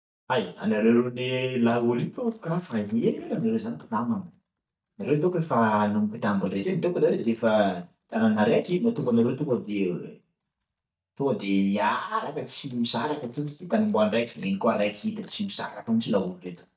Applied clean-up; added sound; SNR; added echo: neural mask model DeepFilterNet 3.